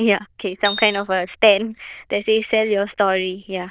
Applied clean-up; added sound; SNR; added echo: neural diffusion model UNIVERSE++.